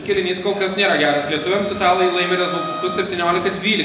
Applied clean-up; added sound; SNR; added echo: none; Bowed string instrument; 14 dB; reverberation time 0.9 s.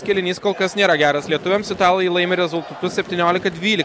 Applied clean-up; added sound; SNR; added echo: none; none; none; none.